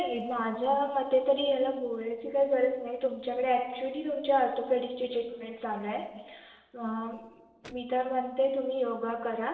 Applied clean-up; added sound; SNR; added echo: neural separator model SepFormer DNS4.